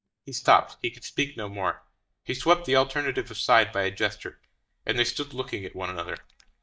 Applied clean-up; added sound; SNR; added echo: neural mask model DeepFilterNet 3.